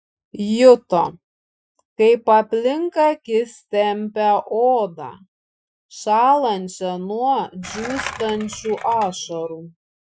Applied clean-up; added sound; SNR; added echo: classical method Wiener filter.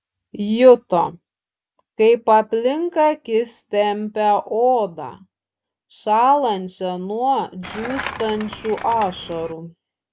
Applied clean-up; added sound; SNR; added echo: none; Skateboard; 12 dB; none.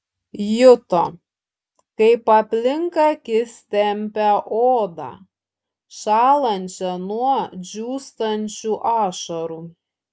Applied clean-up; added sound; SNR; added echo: none; none; none; none.